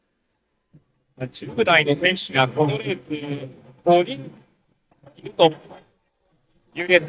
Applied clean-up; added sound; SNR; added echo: neural mask model DeepFilterNet 3.